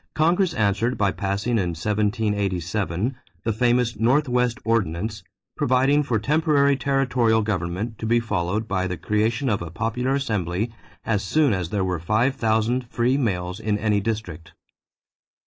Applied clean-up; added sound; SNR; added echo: neural mask model Resemble Enhance denoiser.